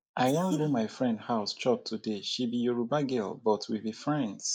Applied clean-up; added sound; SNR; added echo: neural mask model Resemble Enhance denoiser.